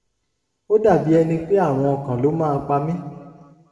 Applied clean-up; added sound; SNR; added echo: none; none; none; reverberation time 1.5 s.